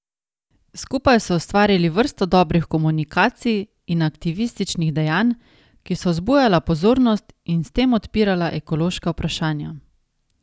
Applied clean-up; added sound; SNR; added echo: none; none; none; none.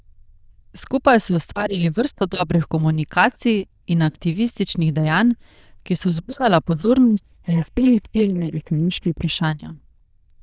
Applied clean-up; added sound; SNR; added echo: neural diffusion model UNIVERSE++.